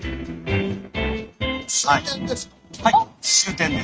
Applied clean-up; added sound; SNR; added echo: neural mask model RNNoise.